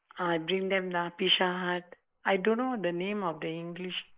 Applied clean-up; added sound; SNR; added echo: neural mask model Resemble Enhance denoiser.